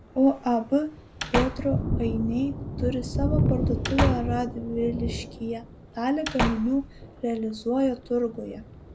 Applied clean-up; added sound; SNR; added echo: none; Thunder + Slam / Wood; 2 dB; none.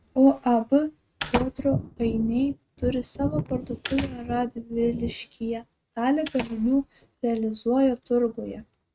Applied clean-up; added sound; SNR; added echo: neural mask model RNNoise.